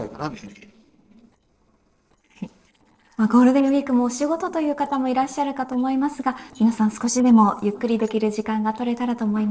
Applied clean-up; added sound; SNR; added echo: neural separator model SepFormer DNS4.